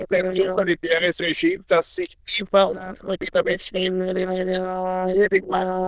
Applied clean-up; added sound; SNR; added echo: neural diffusion model UNIVERSE++.